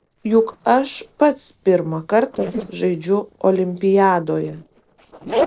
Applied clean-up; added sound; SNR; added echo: neural separator model SepFormer DNS4.